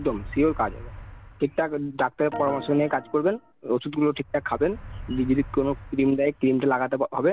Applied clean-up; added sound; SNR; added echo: none; Organ + Motor vehicle (road); 16 dB; none.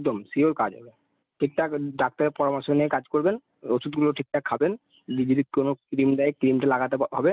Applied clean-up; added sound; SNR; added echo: none; none; none; none.